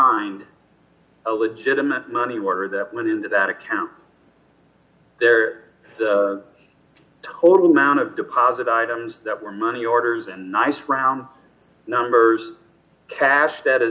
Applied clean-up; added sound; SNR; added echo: none; none; none; none.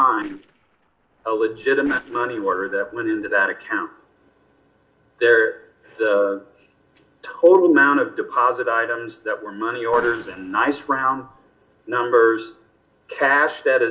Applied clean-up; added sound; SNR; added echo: neural separator model SepFormer DNS4.